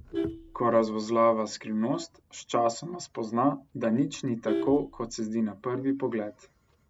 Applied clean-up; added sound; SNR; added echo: none; Vehicle horn, car horn, honking; 12 dB; none.